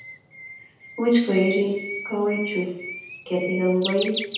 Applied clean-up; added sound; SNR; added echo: none; Bird; 10 dB; reverberation time 0.8 s.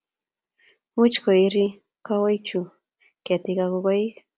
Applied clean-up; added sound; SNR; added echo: none; none; none; none.